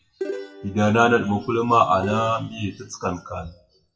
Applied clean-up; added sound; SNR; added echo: classical method WPE with log-MMSE.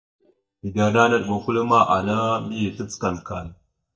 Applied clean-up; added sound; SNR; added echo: neural mask model DeepFilterNet 3.